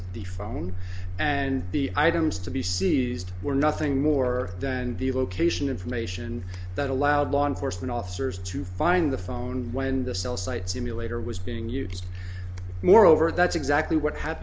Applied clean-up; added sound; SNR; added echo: none; Domestic sounds, home sounds; 9 dB; none.